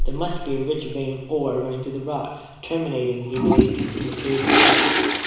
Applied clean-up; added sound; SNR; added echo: none; Toilet flush; -4 dB; reverberation time 1.0 s.